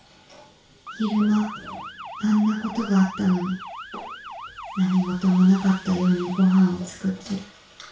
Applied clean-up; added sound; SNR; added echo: none; Motor vehicle (road) / Siren; 16 dB; reverberation time 0.3 s.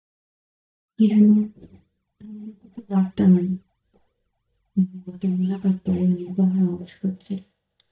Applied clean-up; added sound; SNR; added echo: neural mask model DeepFilterNet 3.